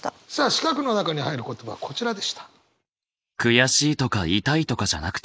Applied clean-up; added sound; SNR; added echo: neural mask model Resemble Enhance denoiser.